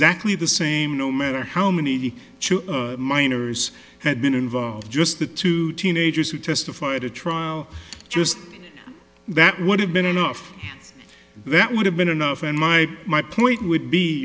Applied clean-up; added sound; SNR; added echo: none; none; none; none.